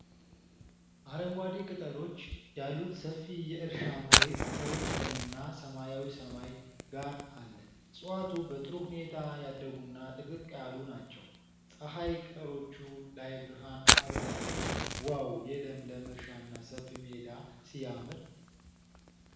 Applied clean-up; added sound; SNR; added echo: none; Fire; -5 dB; reverberation time 0.9 s.